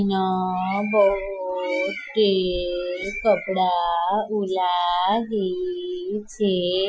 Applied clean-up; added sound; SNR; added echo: classical method Wiener filter.